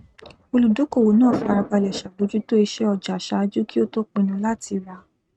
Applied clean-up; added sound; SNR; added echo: neural mask model RNNoise.